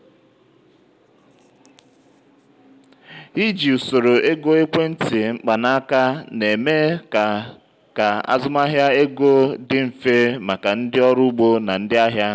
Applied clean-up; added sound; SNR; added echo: none; none; none; none.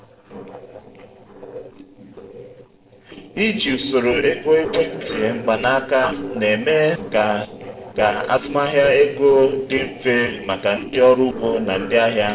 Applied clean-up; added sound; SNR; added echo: neural separator model SepFormer DNS4.